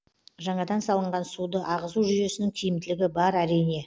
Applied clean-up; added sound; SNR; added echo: none; none; none; none.